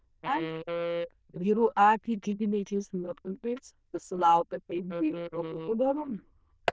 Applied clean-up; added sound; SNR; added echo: neural diffusion model UNIVERSE++.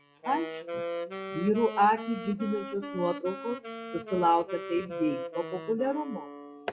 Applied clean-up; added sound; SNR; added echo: classical method log-MMSE.